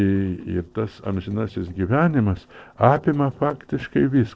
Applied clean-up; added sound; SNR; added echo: neural separator model SepFormer DNS4.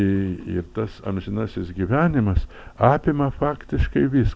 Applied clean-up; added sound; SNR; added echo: none; none; none; none.